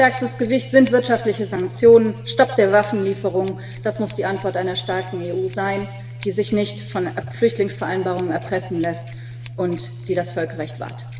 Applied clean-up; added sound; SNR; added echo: none; Scissors; 13 dB; reverberation time 1.4 s.